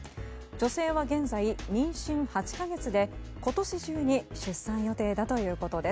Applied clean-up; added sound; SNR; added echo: none; none; none; none.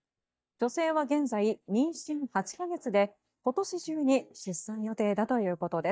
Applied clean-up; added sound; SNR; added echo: neural mask model DeepFilterNet 3.